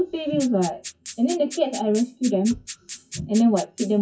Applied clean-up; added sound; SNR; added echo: classical method WPE with log-MMSE.